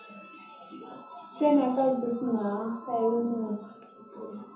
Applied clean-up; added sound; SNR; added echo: none; Guitar; 19 dB; reverberation time 0.6 s.